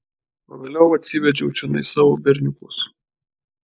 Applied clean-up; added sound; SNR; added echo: neural mask model Resemble Enhance denoiser.